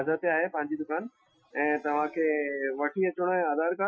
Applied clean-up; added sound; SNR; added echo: classical method Wiener filter.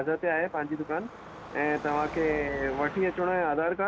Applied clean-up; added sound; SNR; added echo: none; Car passing by / Traffic noise, roadway noise / Engine; 13 dB; none.